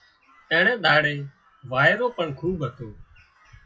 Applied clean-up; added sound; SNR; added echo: classical method WPE with log-MMSE.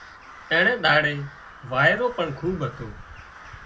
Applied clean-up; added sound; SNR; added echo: none; Crow; 18 dB; reverberation time 0.4 s.